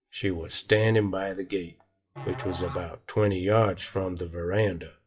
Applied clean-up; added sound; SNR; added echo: classical method WPE with log-MMSE.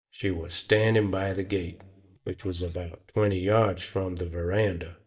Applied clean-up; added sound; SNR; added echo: neural mask model DeepFilterNet 3.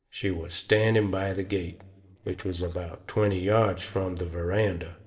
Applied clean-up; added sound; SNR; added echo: neural separator model SepFormer DNS4.